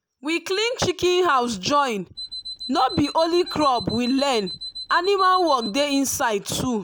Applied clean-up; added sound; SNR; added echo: none; Alarm; 12 dB; none.